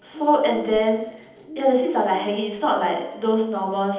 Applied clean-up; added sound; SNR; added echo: none; Bird; 19 dB; reverberation time 1.3 s.